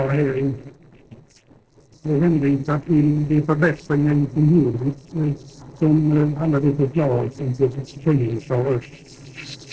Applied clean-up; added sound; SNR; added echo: neural separator model SepFormer DNS4.